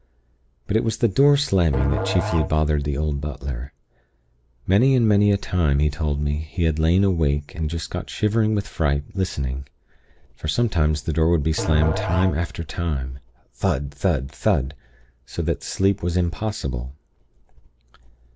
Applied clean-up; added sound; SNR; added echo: none; Musical instrument; 8 dB; none.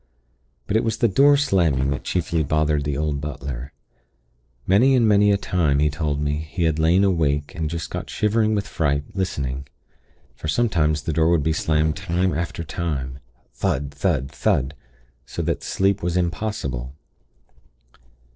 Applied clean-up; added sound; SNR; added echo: neural separator model SepFormer DNS4.